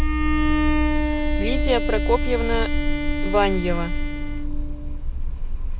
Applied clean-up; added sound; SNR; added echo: none; Bowed string instrument; 6 dB; none.